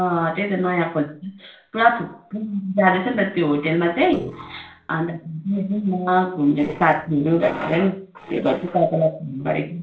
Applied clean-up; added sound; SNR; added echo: neural separator model SepFormer DNS4.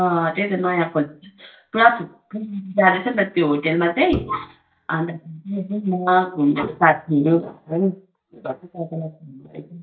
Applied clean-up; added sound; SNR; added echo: neural mask model DeepFilterNet 3.